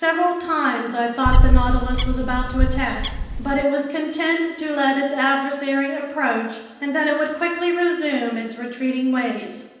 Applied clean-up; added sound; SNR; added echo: none; Bird; -5 dB; reverberation time 0.9 s.